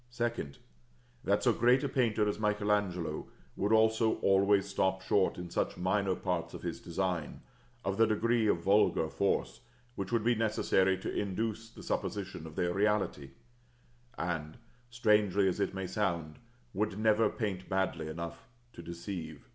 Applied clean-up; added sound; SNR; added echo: none; none; none; none.